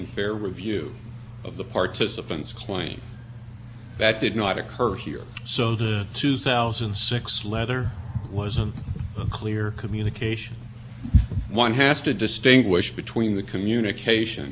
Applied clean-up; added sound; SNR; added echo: none; none; none; none.